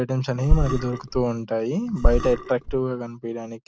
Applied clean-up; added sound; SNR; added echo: none; Burping, eructation; -2 dB; none.